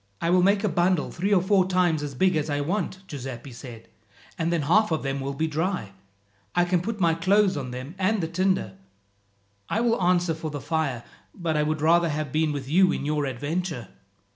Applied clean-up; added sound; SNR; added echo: none; none; none; none.